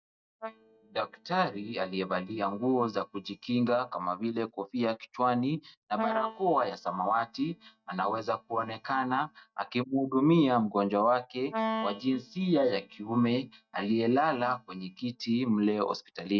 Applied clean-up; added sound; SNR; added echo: neural mask model DeepFilterNet 3.